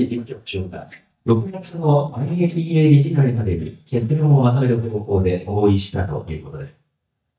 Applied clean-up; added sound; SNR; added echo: neural mask model DeepFilterNet 3.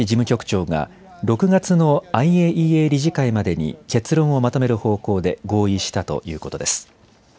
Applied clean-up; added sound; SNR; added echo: none; none; none; none.